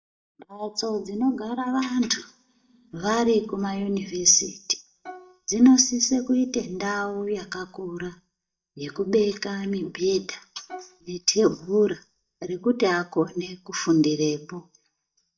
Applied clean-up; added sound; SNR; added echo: neural mask model DeepFilterNet 3.